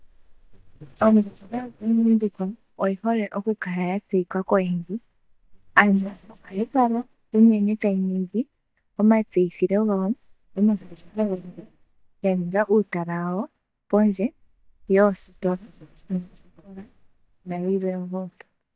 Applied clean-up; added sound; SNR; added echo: neural mask model DeepFilterNet 3.